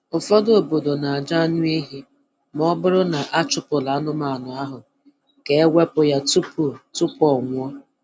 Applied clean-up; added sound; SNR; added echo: none; none; none; none.